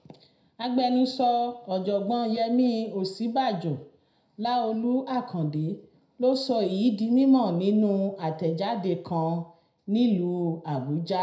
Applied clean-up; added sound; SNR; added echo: none; none; none; reverberation time 0.4 s.